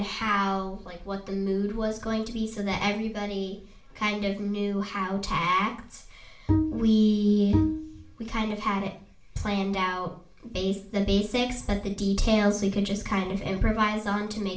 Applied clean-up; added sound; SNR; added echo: none; Bowed string instrument; 1 dB; reverberation time 0.4 s.